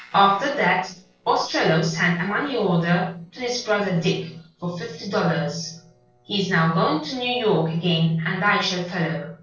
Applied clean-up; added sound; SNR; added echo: neural separator model SepFormer DNS4.